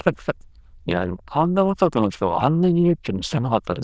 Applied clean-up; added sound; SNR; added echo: neural diffusion model UNIVERSE++.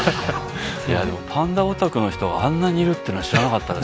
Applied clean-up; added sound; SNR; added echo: none; none; none; none.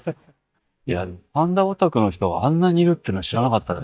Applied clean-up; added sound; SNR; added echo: neural mask model DeepFilterNet 3.